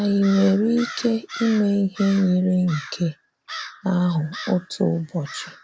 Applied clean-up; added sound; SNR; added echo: none; Crow; 17 dB; none.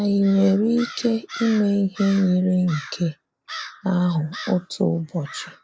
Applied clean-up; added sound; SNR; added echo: neural mask model Resemble Enhance denoiser.